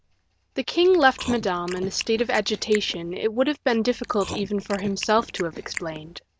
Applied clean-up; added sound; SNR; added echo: none; Chewing, mastication; 14 dB; none.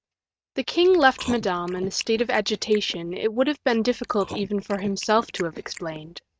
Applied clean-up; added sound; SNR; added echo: neural mask model RNNoise.